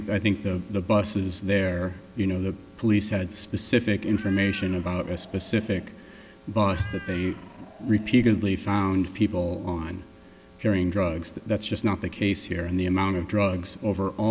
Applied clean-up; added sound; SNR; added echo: none; Meow; 20 dB; none.